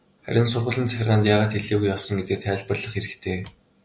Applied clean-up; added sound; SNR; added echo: none; none; none; none.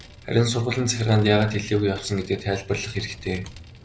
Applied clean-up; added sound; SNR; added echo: none; Vehicle; 19 dB; none.